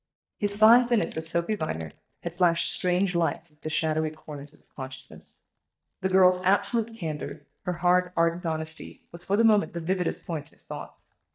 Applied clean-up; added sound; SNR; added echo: neural mask model DeepFilterNet 3.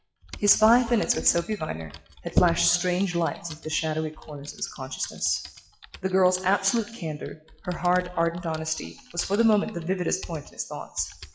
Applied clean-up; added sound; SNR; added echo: classical method WPE with log-MMSE.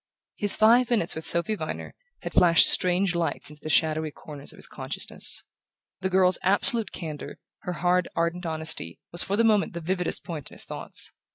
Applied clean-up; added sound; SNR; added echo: none; none; none; none.